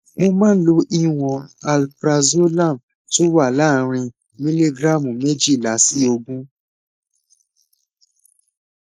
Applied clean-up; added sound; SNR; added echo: neural mask model Resemble Enhance denoiser.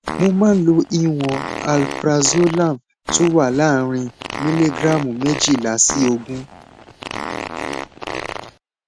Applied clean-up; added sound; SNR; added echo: none; Fart; 10 dB; none.